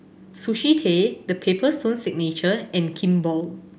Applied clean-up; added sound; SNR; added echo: none; none; none; none.